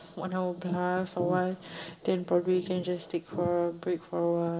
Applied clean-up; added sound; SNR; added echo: none; none; none; reverberation time 0.5 s.